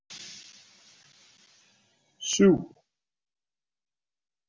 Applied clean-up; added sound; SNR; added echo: none; none; none; none.